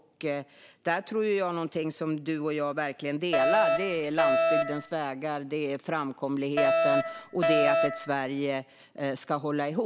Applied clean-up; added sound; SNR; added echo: none; Alarm; -4 dB; none.